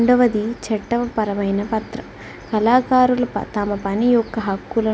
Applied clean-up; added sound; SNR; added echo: none; none; none; none.